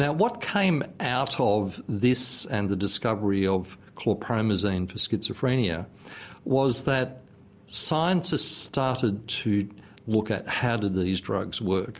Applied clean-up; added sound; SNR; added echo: none; none; none; none.